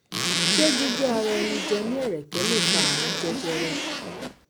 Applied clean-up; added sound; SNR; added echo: none; Zipper (clothing); -2 dB; none.